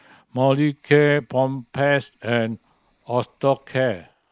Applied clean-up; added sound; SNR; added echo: neural mask model Resemble Enhance denoiser.